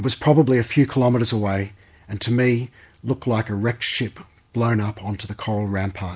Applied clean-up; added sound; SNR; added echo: none; none; none; none.